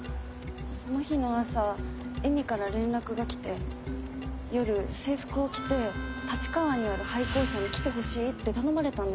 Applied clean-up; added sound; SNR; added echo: none; Harmonica; 12 dB; none.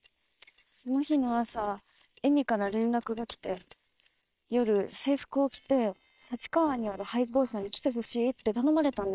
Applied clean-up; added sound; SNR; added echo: neural separator model SepFormer WHAM!.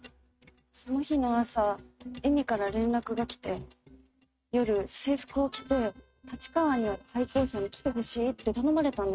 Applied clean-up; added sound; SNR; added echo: neural mask model RNNoise.